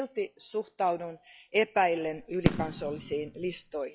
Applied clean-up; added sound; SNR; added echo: classical method log-MMSE.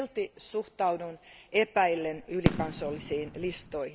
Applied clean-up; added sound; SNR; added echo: none; Fireworks; 2 dB; none.